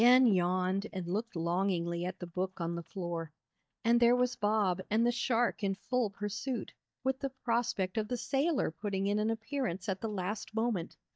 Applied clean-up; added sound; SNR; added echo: neural mask model DeepFilterNet 3.